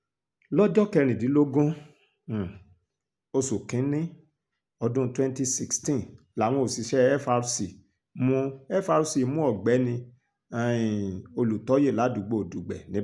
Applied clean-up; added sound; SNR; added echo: none; none; none; none.